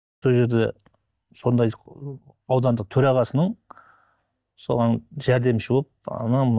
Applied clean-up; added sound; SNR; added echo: neural mask model DeepFilterNet 3.